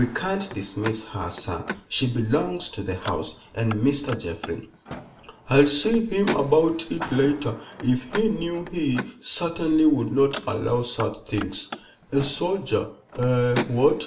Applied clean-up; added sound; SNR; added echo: none; Car; 13 dB; reverberation time 0.2 s.